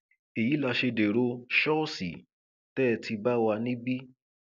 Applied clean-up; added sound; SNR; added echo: none; none; none; none.